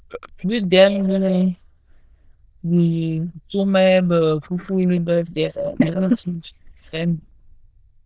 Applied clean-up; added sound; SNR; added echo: neural diffusion model UNIVERSE++.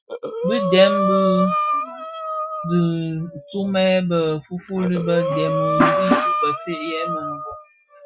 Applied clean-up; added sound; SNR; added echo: classical method Wiener filter.